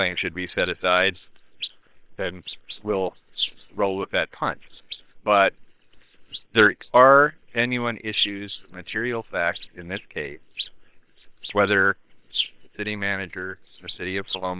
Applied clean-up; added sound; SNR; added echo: neural separator model SepFormer WHAM!.